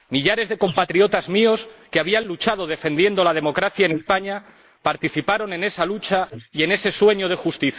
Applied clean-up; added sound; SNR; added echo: neural mask model Resemble Enhance denoiser.